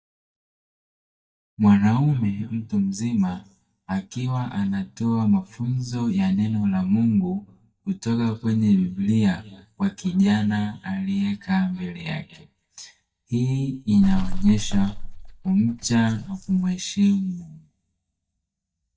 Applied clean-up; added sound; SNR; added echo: neural mask model DeepFilterNet 3.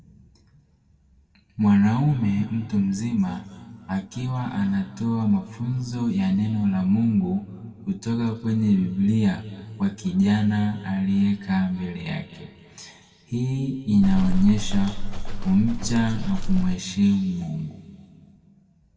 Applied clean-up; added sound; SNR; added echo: none; Livestock, farm animals, working animals; 0 dB; reverberation time 2.1 s.